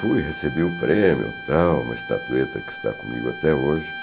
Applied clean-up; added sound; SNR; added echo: none; Bowed string instrument; 12 dB; none.